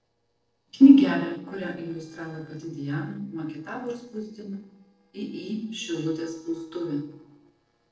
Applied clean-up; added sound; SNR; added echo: neural separator model SepFormer DNS4.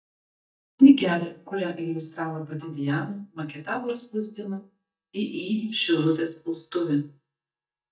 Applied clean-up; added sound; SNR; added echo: neural mask model DeepFilterNet 3.